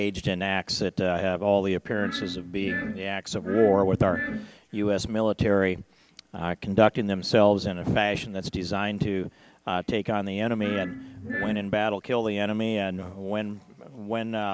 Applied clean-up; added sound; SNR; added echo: none; Glass; 8 dB; none.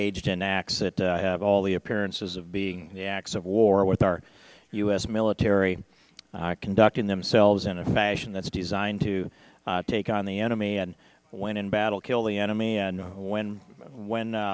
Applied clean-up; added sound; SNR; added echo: none; none; none; none.